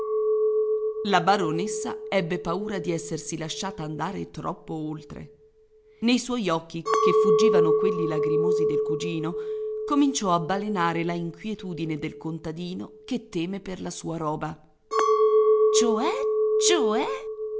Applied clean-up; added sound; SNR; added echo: none; Chink, clink; -2 dB; none.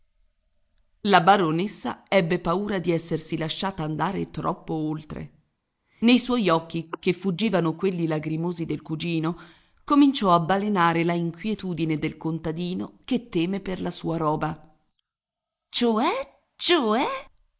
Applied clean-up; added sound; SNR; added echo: neural mask model Resemble Enhance denoiser.